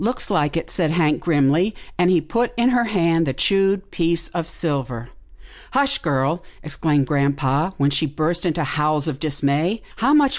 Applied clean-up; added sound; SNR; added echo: none; none; none; none.